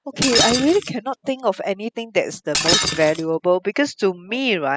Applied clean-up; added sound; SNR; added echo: classical method spectral subtraction.